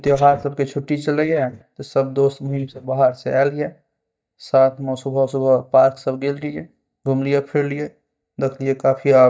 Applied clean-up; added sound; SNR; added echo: neural mask model DeepFilterNet 3.